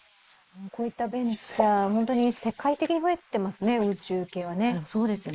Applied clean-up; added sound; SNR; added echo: neural mask model Resemble Enhance denoiser.